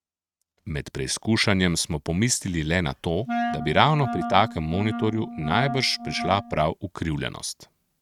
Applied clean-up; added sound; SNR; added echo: neural mask model RNNoise.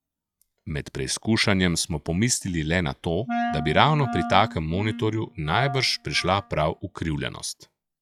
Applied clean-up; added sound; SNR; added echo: classical method log-MMSE.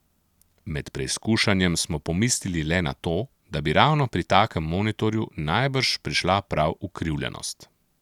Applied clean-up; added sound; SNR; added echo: none; none; none; none.